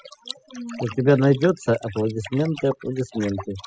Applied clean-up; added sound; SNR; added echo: classical method spectral subtraction.